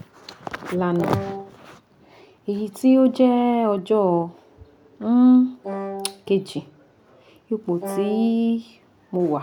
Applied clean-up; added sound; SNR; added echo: none; Wind instrument, woodwind instrument; 9 dB; none.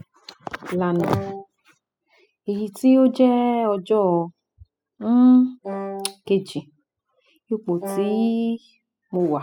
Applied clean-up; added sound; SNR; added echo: classical method spectral subtraction.